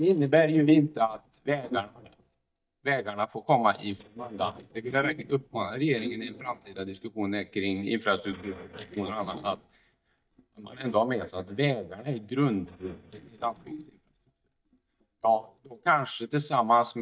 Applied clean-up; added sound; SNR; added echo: neural mask model DeepFilterNet 3.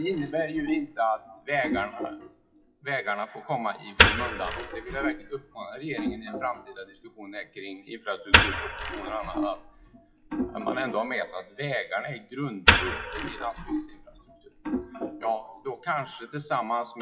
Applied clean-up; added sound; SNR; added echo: classical method WPE with log-MMSE.